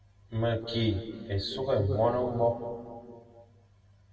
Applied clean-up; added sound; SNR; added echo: none; none; none; reverberation time 2.2 s.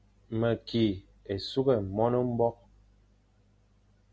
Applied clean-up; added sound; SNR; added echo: none; none; none; none.